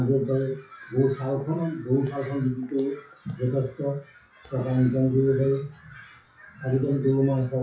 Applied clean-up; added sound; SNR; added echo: classical method WPE with log-MMSE.